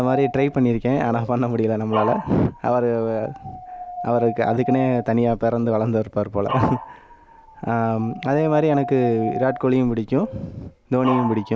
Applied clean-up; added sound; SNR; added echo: none; Dog; 11 dB; none.